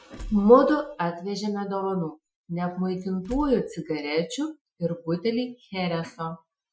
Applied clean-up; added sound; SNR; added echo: classical method Wiener filter.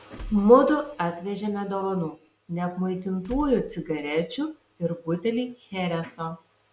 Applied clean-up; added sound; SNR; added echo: none; Tools; 19 dB; none.